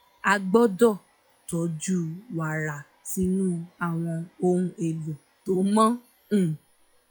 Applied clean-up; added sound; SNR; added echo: classical method log-MMSE.